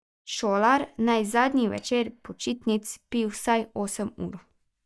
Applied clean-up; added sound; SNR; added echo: neural mask model DeepFilterNet 3.